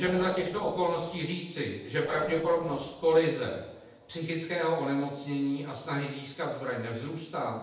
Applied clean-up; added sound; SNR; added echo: neural separator model SepFormer DNS4.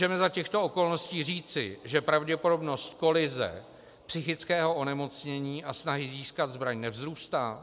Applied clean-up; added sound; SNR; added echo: none; none; none; none.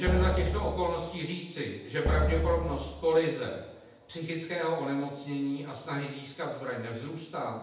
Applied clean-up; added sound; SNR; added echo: none; Drum; -1 dB; reverberation time 0.8 s.